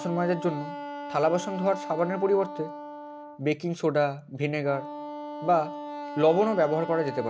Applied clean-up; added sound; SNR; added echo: none; Wind instrument, woodwind instrument; 11 dB; none.